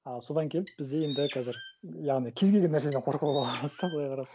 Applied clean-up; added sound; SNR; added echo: none; Bird; 16 dB; none.